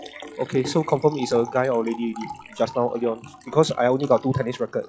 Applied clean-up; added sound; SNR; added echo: classical method log-MMSE.